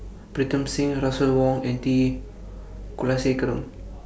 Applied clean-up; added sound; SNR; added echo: none; none; none; none.